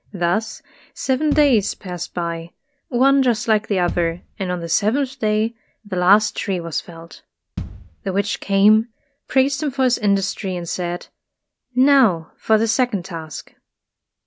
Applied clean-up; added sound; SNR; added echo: none; Bass drum; 14 dB; none.